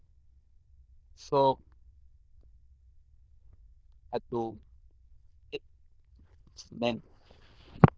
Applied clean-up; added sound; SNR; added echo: neural diffusion model UNIVERSE++.